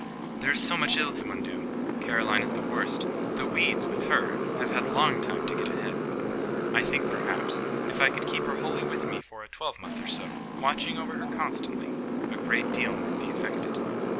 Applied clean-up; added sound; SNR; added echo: none; Motorcycle; -1 dB; none.